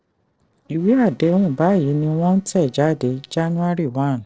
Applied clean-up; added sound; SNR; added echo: neural separator model SepFormer DNS4.